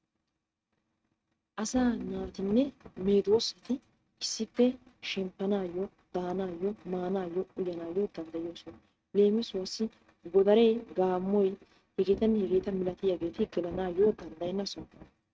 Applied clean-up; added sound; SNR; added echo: neural mask model RNNoise.